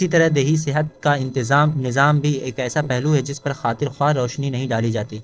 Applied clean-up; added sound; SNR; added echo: neural separator model SepFormer DNS4.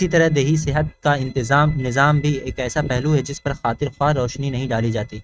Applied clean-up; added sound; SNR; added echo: neural mask model RNNoise.